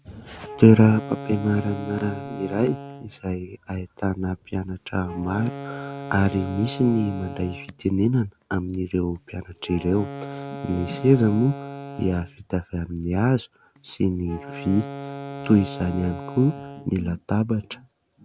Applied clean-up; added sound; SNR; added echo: none; Wind instrument, woodwind instrument; 13 dB; none.